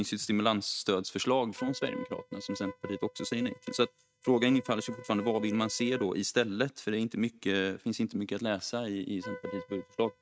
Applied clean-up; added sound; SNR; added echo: neural mask model RNNoise.